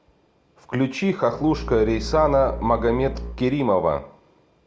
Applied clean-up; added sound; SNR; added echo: none; Bowed string instrument; 10 dB; none.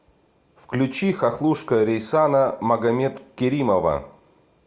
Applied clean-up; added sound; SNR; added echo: none; none; none; none.